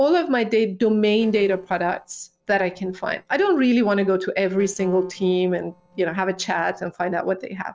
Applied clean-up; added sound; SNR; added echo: neural separator model SepFormer DNS4.